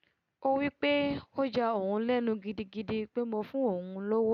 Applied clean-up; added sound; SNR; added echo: none; none; none; none.